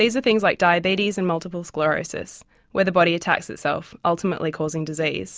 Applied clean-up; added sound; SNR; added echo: none; none; none; none.